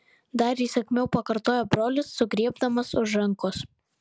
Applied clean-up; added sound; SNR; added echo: none; none; none; none.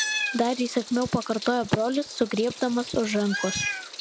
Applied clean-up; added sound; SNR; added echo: none; Meow; 8 dB; none.